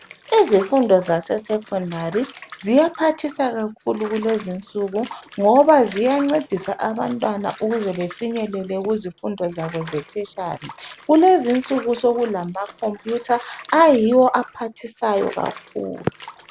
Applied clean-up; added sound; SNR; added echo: none; Bathtub (filling or washing) / Water; 20 dB; none.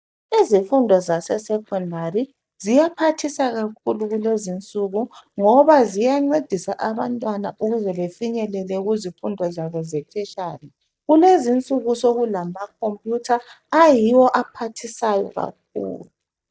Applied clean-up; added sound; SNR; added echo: neural mask model DeepFilterNet 3.